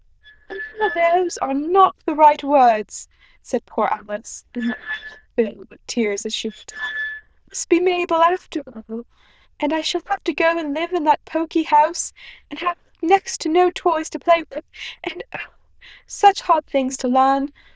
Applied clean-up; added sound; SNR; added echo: neural diffusion model UNIVERSE++.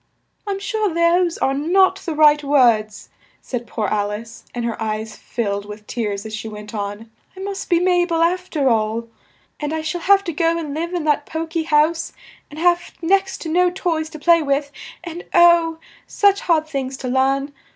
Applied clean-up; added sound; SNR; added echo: none; none; none; none.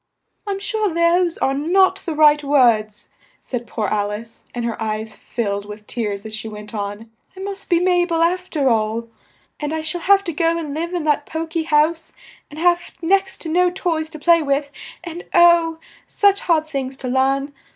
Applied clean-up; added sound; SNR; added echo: neural mask model Resemble Enhance denoiser.